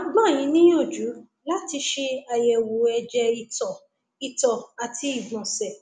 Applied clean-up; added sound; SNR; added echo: none; none; none; none.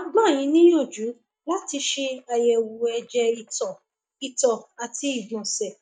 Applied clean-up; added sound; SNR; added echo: neural mask model DeepFilterNet 3.